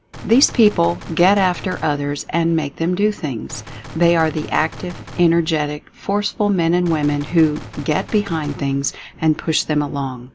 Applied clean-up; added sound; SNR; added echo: none; Gunshot, gunfire; 17 dB; none.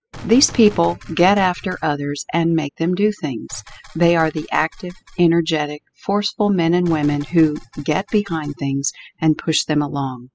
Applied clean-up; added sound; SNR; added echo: classical method spectral subtraction.